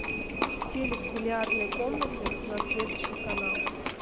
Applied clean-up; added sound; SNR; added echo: none; Livestock, farm animals, working animals; -4 dB; none.